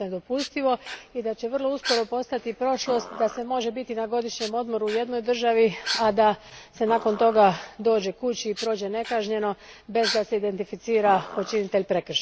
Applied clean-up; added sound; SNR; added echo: none; Dog; 13 dB; none.